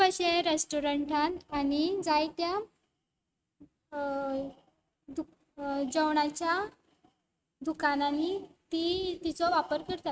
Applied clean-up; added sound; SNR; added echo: neural mask model RNNoise.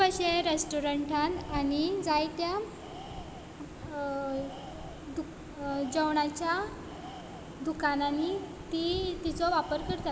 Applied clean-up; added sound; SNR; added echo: none; Tools; 20 dB; none.